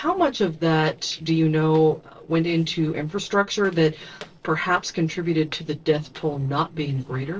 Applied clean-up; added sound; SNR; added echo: neural separator model SepFormer DNS4.